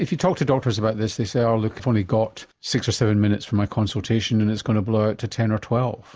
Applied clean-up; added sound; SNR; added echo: none; none; none; none.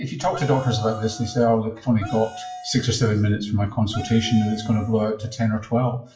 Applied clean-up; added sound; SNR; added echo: classical method WPE with log-MMSE.